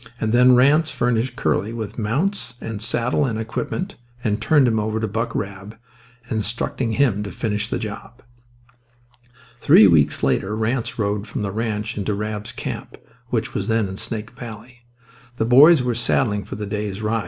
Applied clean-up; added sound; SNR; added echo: none; none; none; none.